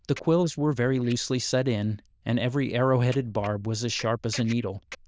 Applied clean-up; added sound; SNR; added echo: neural diffusion model UNIVERSE++.